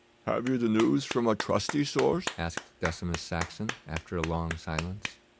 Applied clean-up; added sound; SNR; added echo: none; Clapping; 10 dB; none.